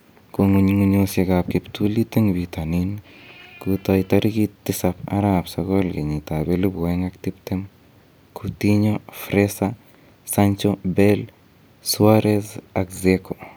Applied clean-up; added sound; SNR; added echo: none; none; none; none.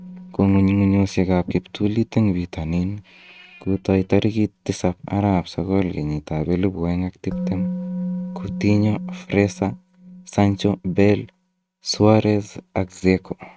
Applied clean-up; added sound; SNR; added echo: neural mask model RNNoise.